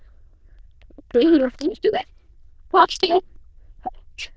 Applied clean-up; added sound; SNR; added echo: neural diffusion model UNIVERSE++.